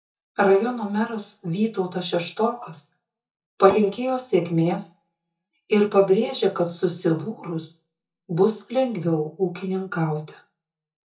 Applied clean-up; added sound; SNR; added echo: neural mask model DeepFilterNet 3.